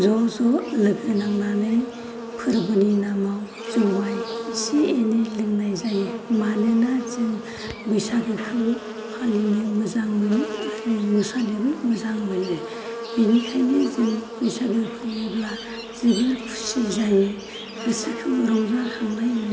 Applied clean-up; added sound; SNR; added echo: none; Buzz; 11 dB; none.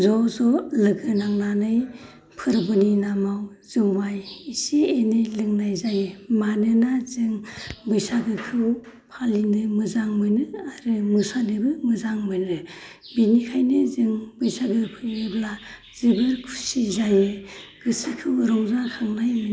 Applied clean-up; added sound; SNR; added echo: none; none; none; none.